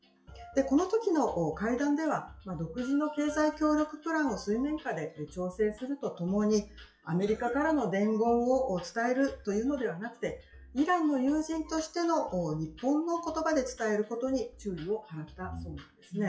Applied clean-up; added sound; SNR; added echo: classical method WPE with log-MMSE.